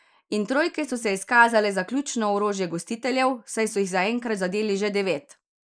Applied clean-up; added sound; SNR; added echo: neural mask model Resemble Enhance denoiser.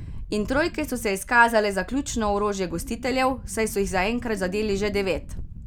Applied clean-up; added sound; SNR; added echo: none; Wind; 12 dB; none.